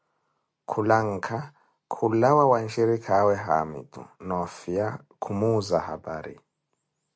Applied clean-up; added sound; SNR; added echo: none; none; none; none.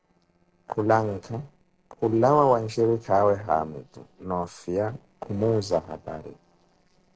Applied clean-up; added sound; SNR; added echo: neural separator model SepFormer DNS4.